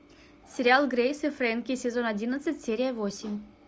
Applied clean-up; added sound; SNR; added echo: none; none; none; none.